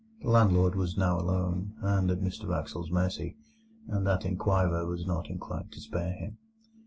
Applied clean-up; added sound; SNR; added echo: none; none; none; none.